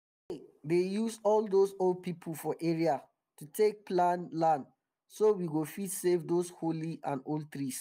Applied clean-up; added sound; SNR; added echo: none; none; none; none.